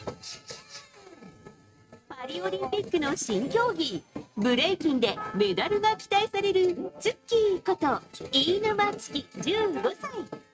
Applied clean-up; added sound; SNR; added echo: neural mask model RNNoise.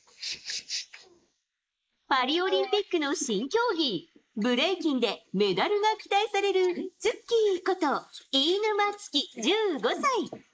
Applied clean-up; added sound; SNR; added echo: neural mask model Resemble Enhance denoiser.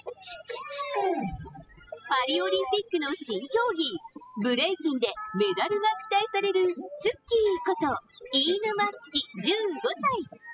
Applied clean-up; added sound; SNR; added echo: classical method spectral subtraction.